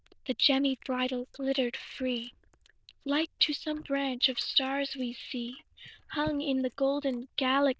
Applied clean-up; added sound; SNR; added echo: neural diffusion model UNIVERSE++.